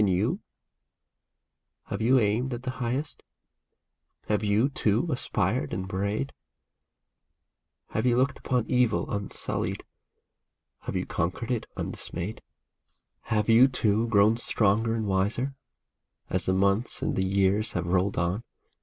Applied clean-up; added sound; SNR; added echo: none; none; none; none.